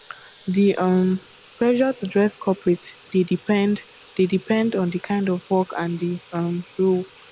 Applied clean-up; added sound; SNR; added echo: none; Sink (filling or washing) / Water tap, faucet; 18 dB; none.